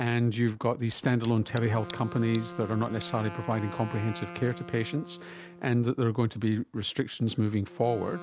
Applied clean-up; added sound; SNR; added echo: none; Tick + Wind instrument, woodwind instrument; 15 dB; none.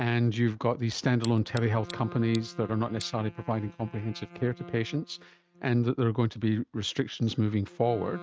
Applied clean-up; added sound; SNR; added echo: neural mask model RNNoise.